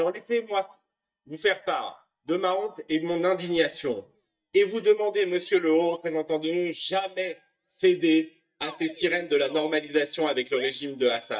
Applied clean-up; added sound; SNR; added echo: neural mask model DeepFilterNet 3.